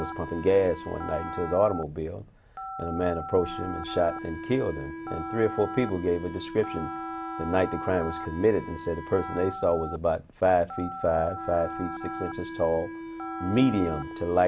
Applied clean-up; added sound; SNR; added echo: none; Wind instrument, woodwind instrument + Telephone; 9 dB; none.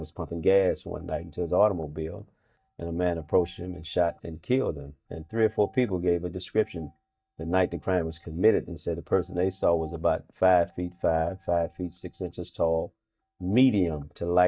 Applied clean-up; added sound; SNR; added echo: neural mask model DeepFilterNet 3.